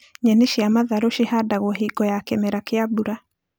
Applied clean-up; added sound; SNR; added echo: none; none; none; none.